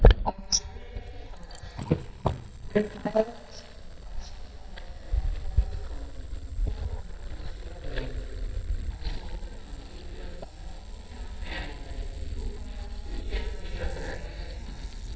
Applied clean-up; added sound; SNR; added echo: neural mask model DeepFilterNet 3.